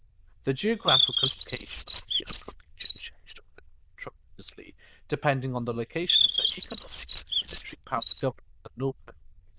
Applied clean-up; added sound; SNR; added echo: neural diffusion model UNIVERSE++.